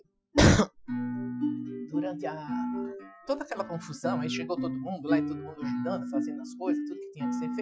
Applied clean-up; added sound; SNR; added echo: classical method Wiener filter.